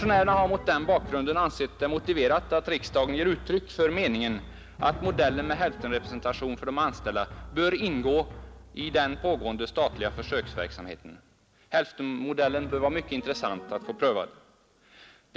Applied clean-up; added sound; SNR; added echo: none; Drum; 13 dB; none.